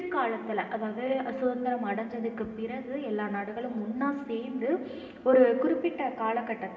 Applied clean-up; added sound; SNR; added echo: none; none; none; reverberation time 2.8 s.